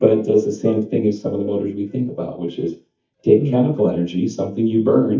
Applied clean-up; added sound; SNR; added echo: neural mask model DeepFilterNet 3.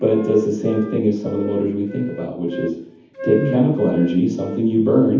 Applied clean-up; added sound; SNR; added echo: none; Wind instrument, woodwind instrument; 15 dB; reverberation time 0.7 s.